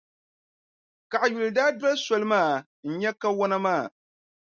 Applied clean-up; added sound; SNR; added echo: none; none; none; none.